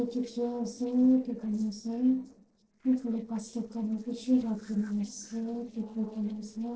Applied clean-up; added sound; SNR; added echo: neural separator model SepFormer DNS4.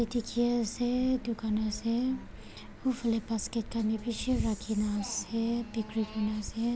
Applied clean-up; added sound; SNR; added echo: none; none; none; none.